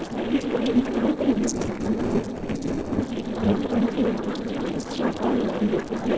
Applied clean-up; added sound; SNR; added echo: neural separator model SepFormer DNS4.